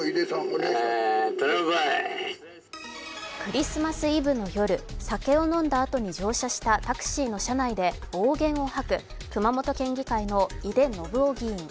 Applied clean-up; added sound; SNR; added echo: none; none; none; none.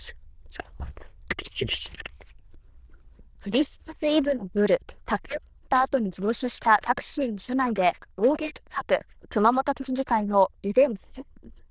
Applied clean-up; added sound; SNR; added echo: neural diffusion model UNIVERSE++.